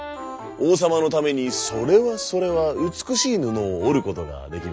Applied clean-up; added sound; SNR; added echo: none; none; none; none.